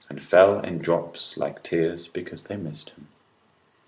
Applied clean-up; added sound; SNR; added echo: none; none; none; none.